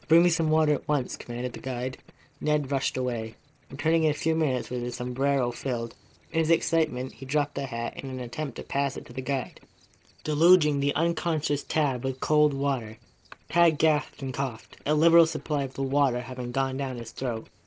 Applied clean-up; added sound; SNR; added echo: neural separator model SepFormer DNS4.